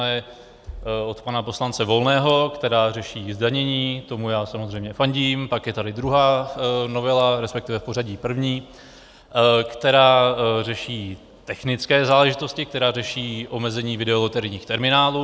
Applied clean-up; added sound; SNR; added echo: none; none; none; none.